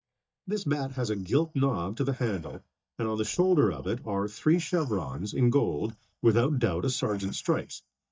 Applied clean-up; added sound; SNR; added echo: neural mask model DeepFilterNet 3.